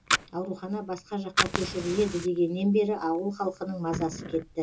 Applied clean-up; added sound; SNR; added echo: none; Fire; 5 dB; reverberation time 0.2 s.